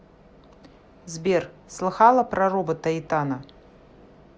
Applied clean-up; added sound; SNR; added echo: none; none; none; none.